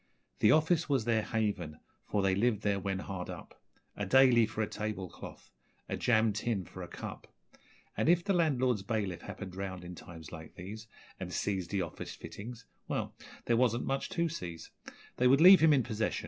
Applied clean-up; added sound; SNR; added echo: none; none; none; none.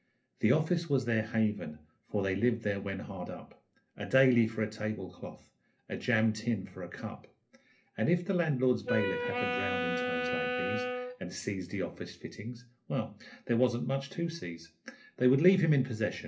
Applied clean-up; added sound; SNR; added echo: none; Wind instrument, woodwind instrument; 3 dB; reverberation time 0.3 s.